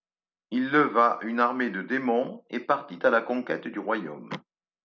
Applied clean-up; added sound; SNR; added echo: none; none; none; none.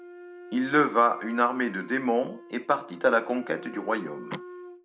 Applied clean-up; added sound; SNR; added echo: none; Wind instrument, woodwind instrument; 17 dB; none.